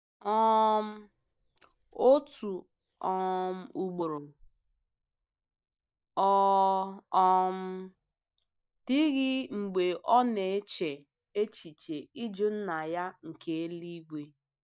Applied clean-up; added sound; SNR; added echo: neural mask model DeepFilterNet 3.